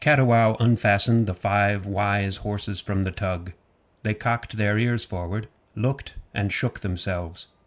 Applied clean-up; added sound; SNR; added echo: none; none; none; none.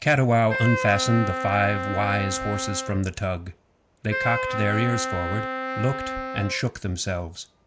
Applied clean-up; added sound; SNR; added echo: none; Wind instrument, woodwind instrument; 5 dB; none.